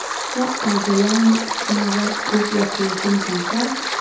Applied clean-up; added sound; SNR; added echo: none; Stream; 4 dB; reverberation time 1.2 s.